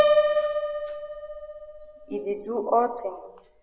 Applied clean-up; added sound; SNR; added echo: none; Piano; -4 dB; none.